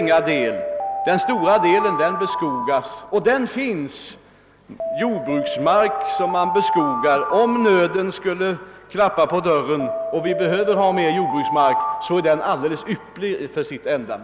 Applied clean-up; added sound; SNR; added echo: none; Alarm; 5 dB; none.